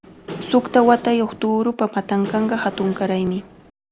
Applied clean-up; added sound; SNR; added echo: none; Engine / Mechanisms; 15 dB; none.